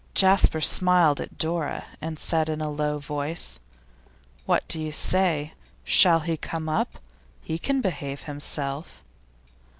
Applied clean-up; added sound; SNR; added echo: none; none; none; none.